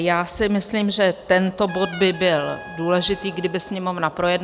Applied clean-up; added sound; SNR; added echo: none; Trumpet; 18 dB; none.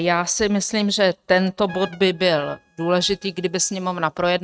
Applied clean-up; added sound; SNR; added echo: neural mask model RNNoise.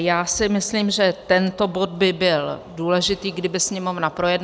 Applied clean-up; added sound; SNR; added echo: none; none; none; none.